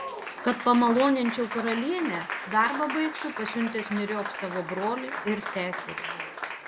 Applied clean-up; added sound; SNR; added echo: none; Applause; 8 dB; none.